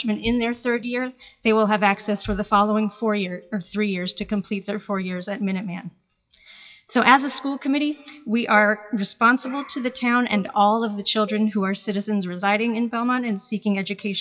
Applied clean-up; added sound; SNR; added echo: classical method WPE with log-MMSE.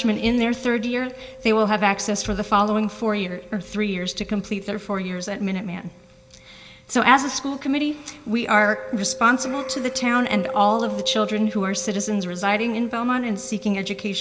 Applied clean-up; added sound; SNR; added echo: none; Mallet percussion; 14 dB; reverberation time 0.3 s.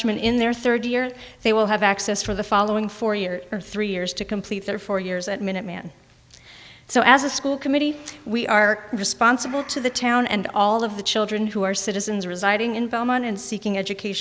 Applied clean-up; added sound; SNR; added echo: none; none; none; none.